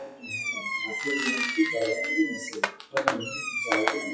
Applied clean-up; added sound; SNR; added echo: classical method WPE with log-MMSE.